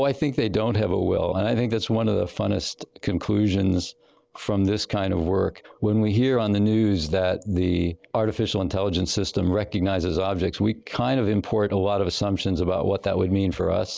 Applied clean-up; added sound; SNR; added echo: none; none; none; none.